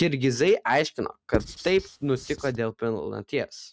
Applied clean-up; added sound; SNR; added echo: neural mask model RNNoise.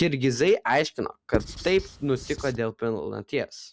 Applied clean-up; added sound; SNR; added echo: none; Writing; 9 dB; none.